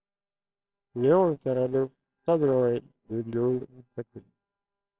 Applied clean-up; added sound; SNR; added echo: neural separator model SepFormer WHAMR!.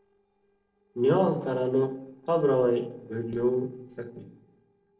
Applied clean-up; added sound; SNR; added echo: neural separator model SepFormer DNS4.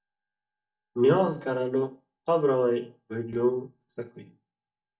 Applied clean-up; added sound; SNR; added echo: neural mask model DeepFilterNet 3.